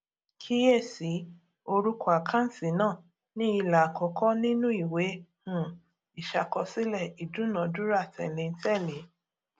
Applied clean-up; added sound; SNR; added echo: none; none; none; none.